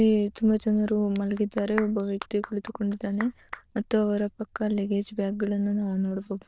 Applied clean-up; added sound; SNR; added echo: neural diffusion model UNIVERSE++.